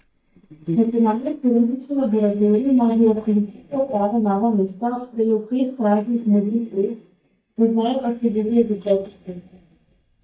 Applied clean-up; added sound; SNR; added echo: neural mask model DeepFilterNet 3.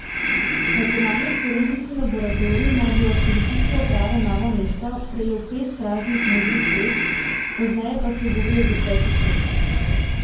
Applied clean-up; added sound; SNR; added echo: none; Breathing; -4 dB; reverberation time 0.9 s.